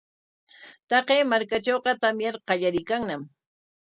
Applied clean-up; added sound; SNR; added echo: none; none; none; none.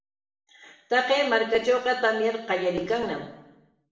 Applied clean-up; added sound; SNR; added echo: none; none; none; reverberation time 0.8 s.